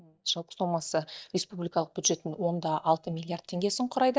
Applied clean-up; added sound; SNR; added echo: neural mask model DeepFilterNet 3.